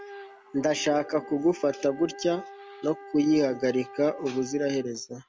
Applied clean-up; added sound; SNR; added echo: none; Wind instrument, woodwind instrument; 17 dB; none.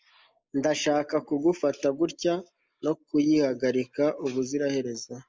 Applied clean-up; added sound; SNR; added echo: neural mask model Resemble Enhance denoiser.